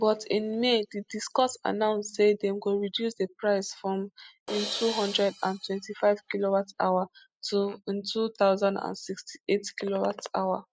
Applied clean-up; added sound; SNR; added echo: classical method spectral subtraction.